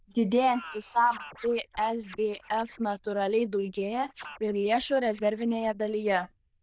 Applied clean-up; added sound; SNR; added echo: neural diffusion model UNIVERSE++.